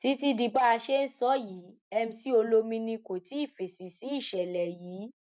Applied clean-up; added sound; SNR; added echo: none; none; none; none.